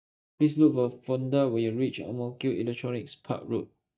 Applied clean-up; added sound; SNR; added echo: neural mask model DeepFilterNet 3.